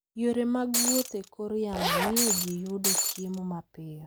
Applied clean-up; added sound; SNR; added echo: none; Zipper (clothing) + Shatter; -2 dB; none.